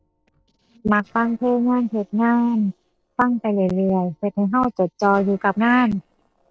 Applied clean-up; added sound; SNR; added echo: neural separator model SepFormer DNS4.